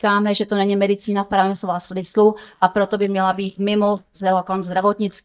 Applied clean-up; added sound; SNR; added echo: neural mask model DeepFilterNet 3.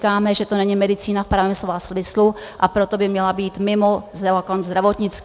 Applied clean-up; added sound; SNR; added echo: none; none; none; none.